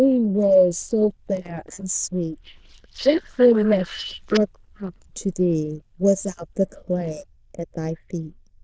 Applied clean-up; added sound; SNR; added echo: neural diffusion model UNIVERSE++.